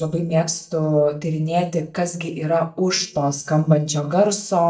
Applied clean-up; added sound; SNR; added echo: neural mask model DeepFilterNet 3.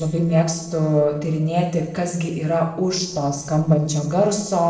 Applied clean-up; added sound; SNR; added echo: neural separator model SepFormer DNS4.